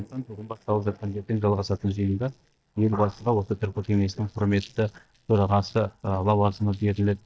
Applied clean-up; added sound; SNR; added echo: neural mask model DeepFilterNet 3.